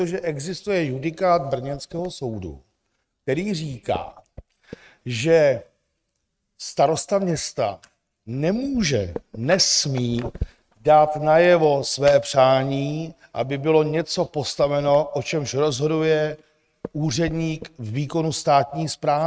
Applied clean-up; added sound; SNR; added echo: neural mask model RNNoise.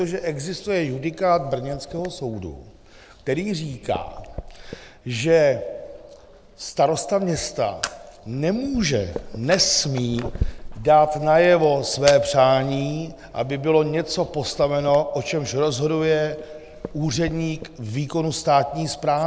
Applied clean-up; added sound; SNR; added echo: none; Fire; 15 dB; none.